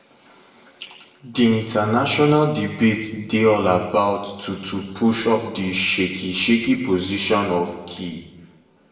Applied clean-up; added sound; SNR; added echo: none; none; none; reverberation time 1.1 s.